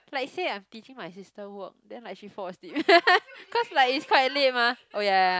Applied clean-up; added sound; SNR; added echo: none; none; none; none.